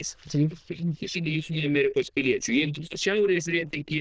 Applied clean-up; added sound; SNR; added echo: neural diffusion model UNIVERSE++.